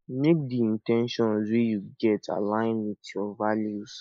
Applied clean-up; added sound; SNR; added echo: neural mask model Resemble Enhance denoiser.